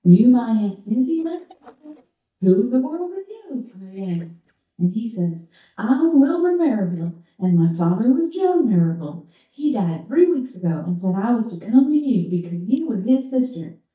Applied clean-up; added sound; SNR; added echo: neural mask model DeepFilterNet 3.